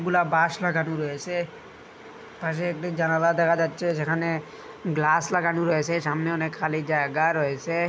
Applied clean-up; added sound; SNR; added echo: none; none; none; none.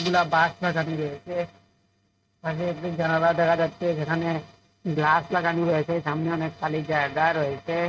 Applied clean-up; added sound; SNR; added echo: neural mask model RNNoise.